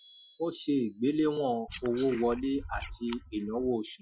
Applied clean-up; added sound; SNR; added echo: classical method Wiener filter.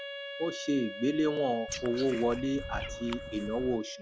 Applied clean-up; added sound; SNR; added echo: none; Wind instrument, woodwind instrument + Frog; 9 dB; none.